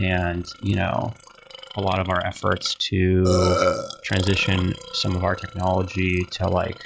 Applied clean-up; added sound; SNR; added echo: classical method log-MMSE.